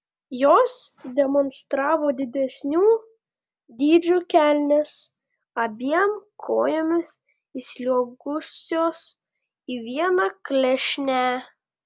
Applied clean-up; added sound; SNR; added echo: none; none; none; none.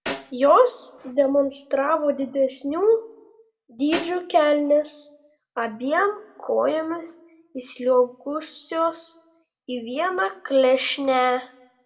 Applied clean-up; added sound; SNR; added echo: none; Snare drum; 14 dB; reverberation time 0.4 s.